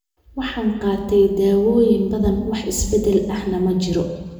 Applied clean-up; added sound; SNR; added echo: none; none; none; reverberation time 1.2 s.